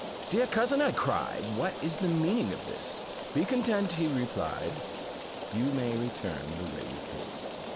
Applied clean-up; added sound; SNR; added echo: none; Rain; 7 dB; none.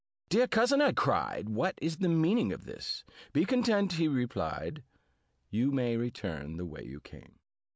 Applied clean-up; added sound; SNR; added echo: none; none; none; none.